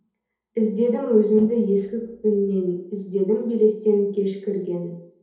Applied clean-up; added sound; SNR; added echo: none; none; none; reverberation time 2.2 s.